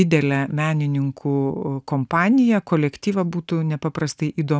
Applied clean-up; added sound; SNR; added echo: none; none; none; none.